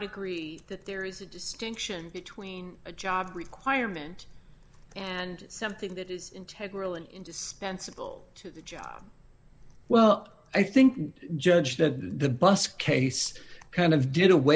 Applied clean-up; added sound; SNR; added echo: none; none; none; none.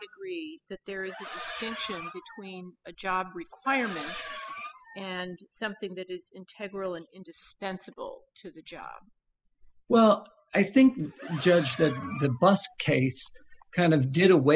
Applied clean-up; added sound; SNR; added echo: classical method spectral subtraction.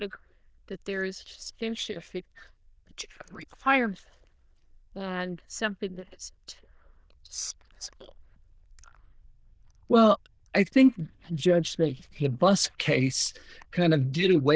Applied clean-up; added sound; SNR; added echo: neural diffusion model UNIVERSE++.